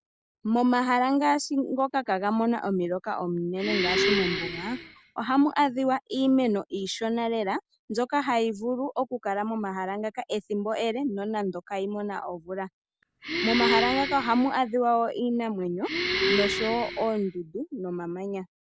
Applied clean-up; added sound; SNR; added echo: none; Breathing; 3 dB; none.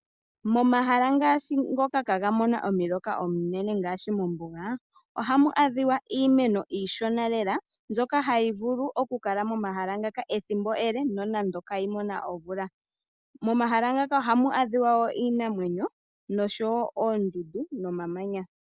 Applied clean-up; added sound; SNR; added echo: none; none; none; none.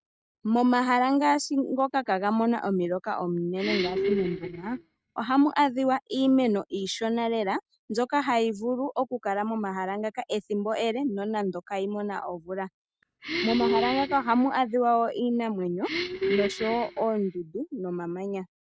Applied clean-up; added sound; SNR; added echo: neural mask model RNNoise.